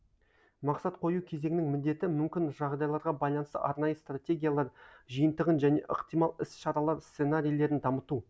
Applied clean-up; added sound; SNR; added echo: none; none; none; none.